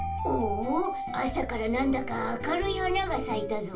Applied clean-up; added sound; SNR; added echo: none; Thunder / Wind / Bird vocalization, bird call, bird song; 12 dB; reverberation time 0.2 s.